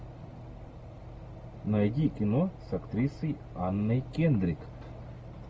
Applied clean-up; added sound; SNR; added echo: none; none; none; none.